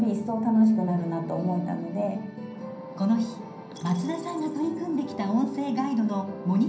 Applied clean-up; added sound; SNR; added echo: none; none; none; reverberation time 0.6 s.